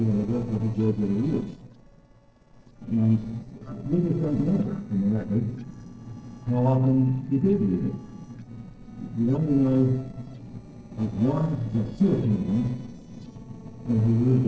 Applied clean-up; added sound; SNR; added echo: neural separator model SepFormer DNS4.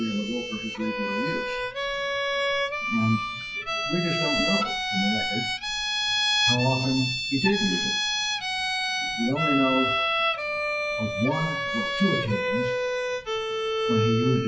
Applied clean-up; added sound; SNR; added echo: classical method WPE with log-MMSE.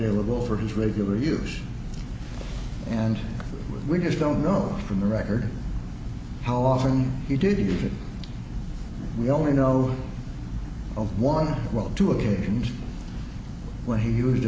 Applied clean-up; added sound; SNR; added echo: none; none; none; none.